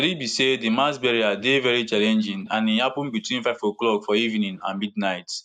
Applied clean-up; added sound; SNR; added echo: neural mask model Resemble Enhance denoiser.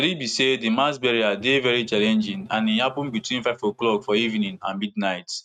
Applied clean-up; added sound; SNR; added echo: neural mask model RNNoise.